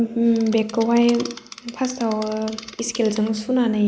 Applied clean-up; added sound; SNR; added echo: none; Insect; 18 dB; none.